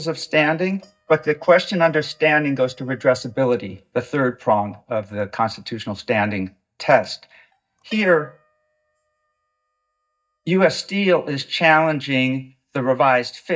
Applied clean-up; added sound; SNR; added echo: neural mask model DeepFilterNet 3.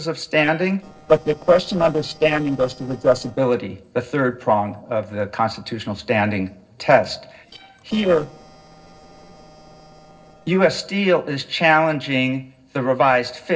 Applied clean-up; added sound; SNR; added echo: neural separator model SepFormer DNS4.